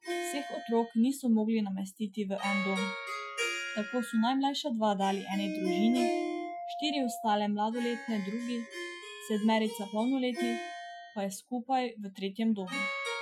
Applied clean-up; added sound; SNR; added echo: classical method Wiener filter.